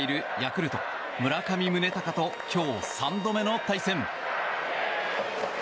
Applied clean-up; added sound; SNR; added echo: none; Bowed string instrument; 17 dB; none.